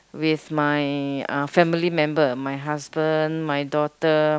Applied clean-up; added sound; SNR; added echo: none; none; none; none.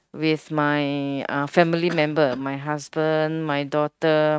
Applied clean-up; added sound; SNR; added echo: neural mask model RNNoise.